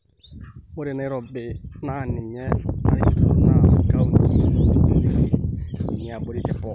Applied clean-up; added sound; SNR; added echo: none; none; none; none.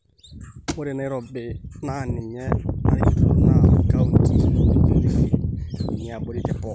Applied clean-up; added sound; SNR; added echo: none; Thump, thud; 14 dB; none.